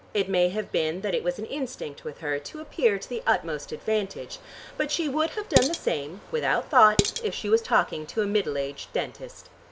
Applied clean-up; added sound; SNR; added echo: none; Dishes, pots, and pans; 3 dB; none.